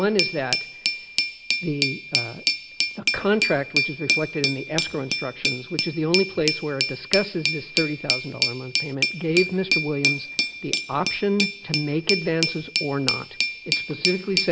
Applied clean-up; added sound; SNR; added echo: none; Glass; 0 dB; none.